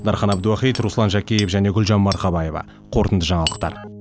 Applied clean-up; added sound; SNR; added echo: none; Keyboard (musical) + Hammer; 15 dB; none.